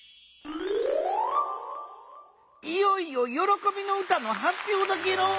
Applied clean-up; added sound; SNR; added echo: none; none; none; none.